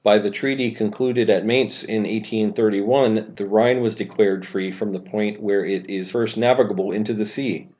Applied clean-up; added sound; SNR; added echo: none; none; none; none.